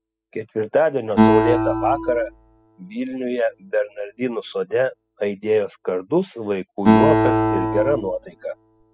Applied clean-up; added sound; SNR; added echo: classical method spectral subtraction.